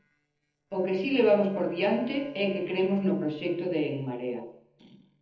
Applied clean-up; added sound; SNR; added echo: neural separator model SepFormer DNS4.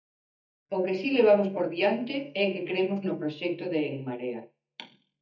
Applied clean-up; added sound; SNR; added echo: neural mask model DeepFilterNet 3.